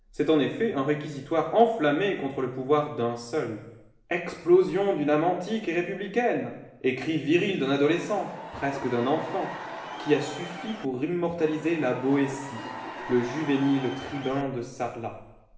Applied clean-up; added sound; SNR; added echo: none; Crowd / Cheering; 12 dB; reverberation time 0.8 s.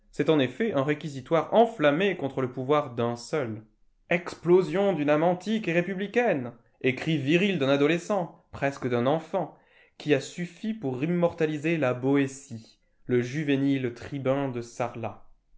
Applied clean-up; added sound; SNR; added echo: none; none; none; none.